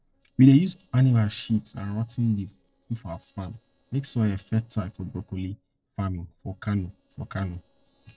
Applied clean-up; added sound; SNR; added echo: neural separator model SepFormer DNS4.